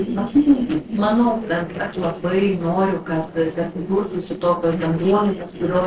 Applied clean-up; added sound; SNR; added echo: neural separator model SepFormer DNS4.